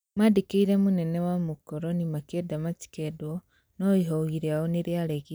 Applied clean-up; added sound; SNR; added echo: none; none; none; none.